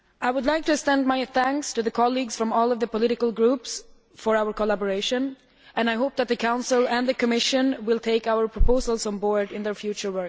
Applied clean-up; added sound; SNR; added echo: none; none; none; none.